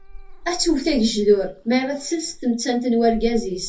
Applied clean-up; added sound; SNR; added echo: none; Meow / Purr; 15 dB; reverberation time 0.3 s.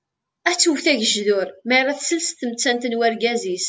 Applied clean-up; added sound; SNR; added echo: none; none; none; none.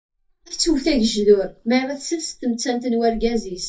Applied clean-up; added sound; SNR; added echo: neural mask model DeepFilterNet 3.